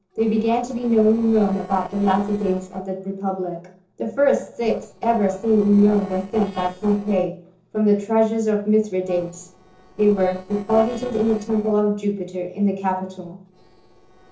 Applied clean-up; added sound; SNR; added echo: neural separator model SepFormer DNS4.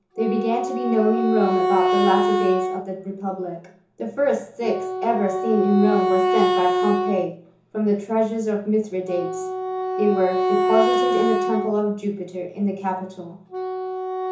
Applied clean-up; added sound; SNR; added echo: none; Wind instrument, woodwind instrument; 1 dB; reverberation time 0.6 s.